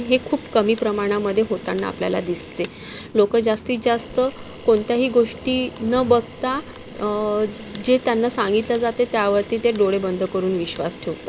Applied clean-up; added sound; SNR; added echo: none; Camera; 19 dB; none.